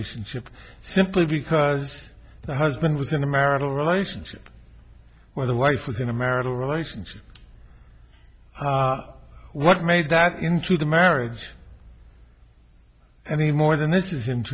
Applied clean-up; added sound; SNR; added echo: none; none; none; none.